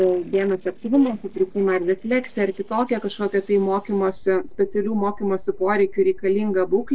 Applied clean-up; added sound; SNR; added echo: neural separator model SepFormer DNS4.